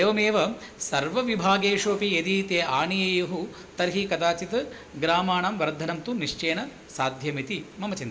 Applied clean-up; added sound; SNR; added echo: none; none; none; reverberation time 2.1 s.